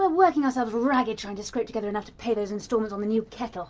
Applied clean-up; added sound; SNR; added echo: none; none; none; none.